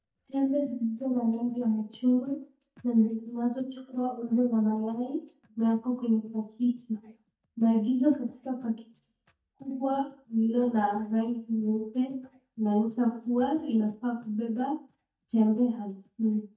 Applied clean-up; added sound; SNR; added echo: neural mask model DeepFilterNet 3.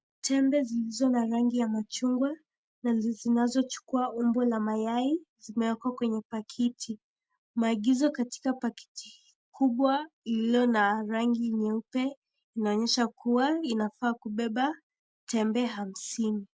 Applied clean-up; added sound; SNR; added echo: none; none; none; none.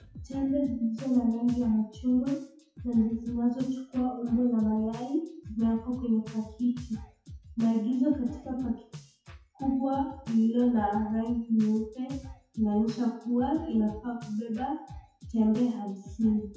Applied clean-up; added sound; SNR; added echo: classical method WPE with log-MMSE.